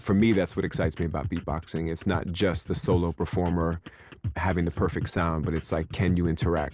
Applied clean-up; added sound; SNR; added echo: none; none; none; none.